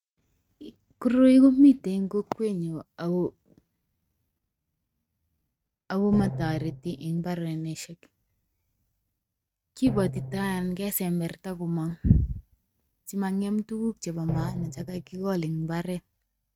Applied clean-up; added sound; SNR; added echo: neural mask model RNNoise.